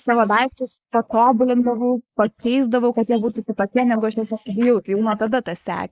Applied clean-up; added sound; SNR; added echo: neural mask model Resemble Enhance denoiser.